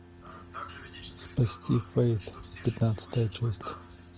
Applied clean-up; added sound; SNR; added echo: none; Bowed string instrument; 20 dB; none.